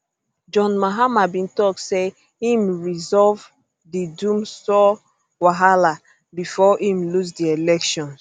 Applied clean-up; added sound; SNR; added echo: none; none; none; none.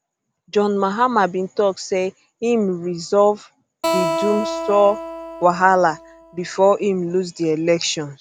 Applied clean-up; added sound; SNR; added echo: none; Acoustic guitar; 7 dB; none.